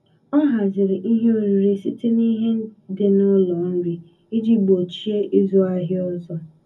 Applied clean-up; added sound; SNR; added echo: none; none; none; reverberation time 0.4 s.